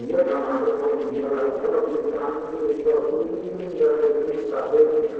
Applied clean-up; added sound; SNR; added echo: neural separator model SepFormer DNS4.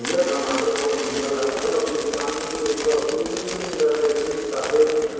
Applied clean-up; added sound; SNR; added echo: none; Coin (dropping); 9 dB; reverberation time 2.2 s.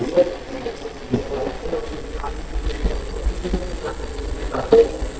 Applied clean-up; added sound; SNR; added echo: neural mask model DeepFilterNet 3.